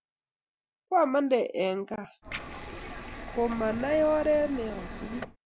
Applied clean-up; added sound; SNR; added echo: none; Liquid; 10 dB; none.